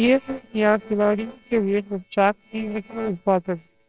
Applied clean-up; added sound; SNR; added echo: neural separator model SepFormer WHAMR!.